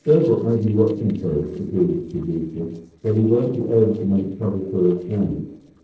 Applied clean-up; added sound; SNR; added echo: neural separator model SepFormer DNS4.